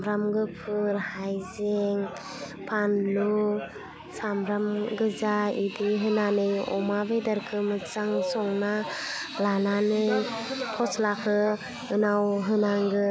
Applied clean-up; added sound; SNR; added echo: none; none; none; none.